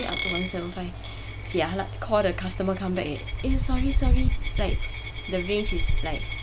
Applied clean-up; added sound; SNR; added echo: none; Coin (dropping); 13 dB; none.